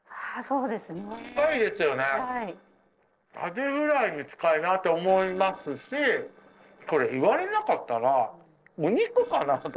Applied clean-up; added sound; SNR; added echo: neural separator model SepFormer DNS4.